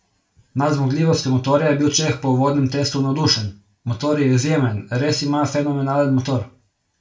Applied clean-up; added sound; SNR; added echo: none; none; none; reverberation time 0.3 s.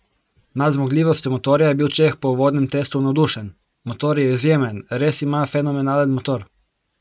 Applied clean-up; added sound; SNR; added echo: none; none; none; none.